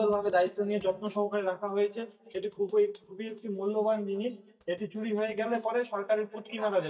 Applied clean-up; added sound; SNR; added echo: neural mask model DeepFilterNet 3.